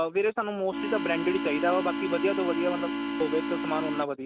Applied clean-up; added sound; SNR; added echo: none; Organ; 2 dB; none.